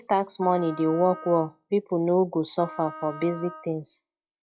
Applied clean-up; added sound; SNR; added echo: classical method log-MMSE.